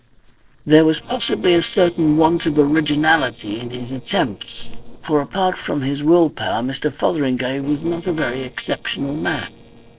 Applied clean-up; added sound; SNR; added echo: neural separator model SepFormer DNS4.